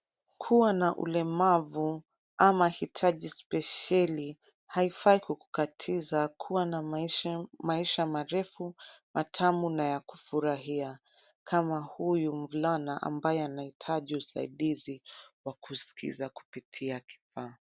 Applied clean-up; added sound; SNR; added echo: none; none; none; none.